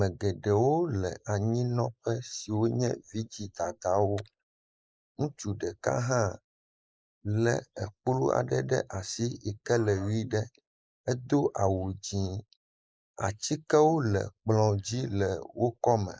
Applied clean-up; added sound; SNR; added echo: neural mask model Resemble Enhance denoiser.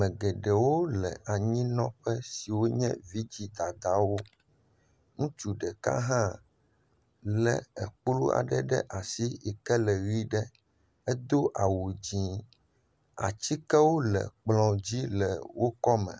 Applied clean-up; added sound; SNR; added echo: none; none; none; none.